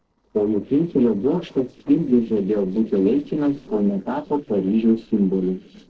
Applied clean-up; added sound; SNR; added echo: neural separator model SepFormer DNS4.